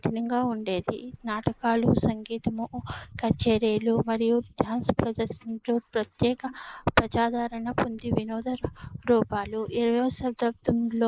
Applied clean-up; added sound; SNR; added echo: neural mask model Resemble Enhance denoiser.